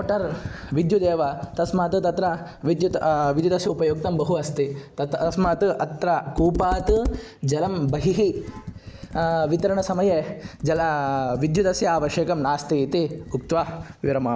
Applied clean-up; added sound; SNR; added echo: none; Computer keyboard; 14 dB; none.